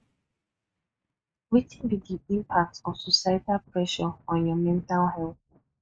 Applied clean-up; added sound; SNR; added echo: neural mask model RNNoise.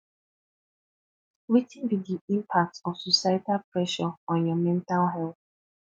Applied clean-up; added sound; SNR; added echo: none; none; none; none.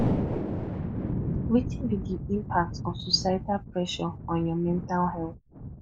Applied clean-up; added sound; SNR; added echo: none; Thunder; 2 dB; none.